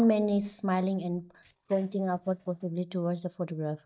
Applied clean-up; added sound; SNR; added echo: neural mask model DeepFilterNet 3.